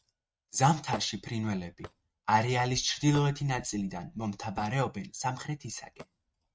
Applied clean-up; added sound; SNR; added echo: neural mask model RNNoise.